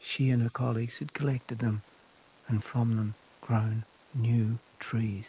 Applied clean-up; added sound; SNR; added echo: neural mask model Resemble Enhance denoiser.